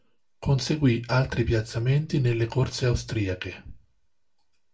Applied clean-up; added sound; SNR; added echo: none; none; none; reverberation time 0.2 s.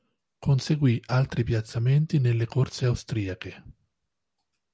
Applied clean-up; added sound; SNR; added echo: none; none; none; none.